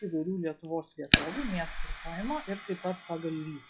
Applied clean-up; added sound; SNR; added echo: classical method log-MMSE.